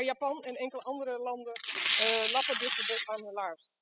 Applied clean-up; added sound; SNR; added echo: classical method spectral subtraction.